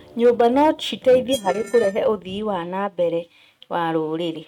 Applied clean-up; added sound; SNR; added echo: neural mask model RNNoise.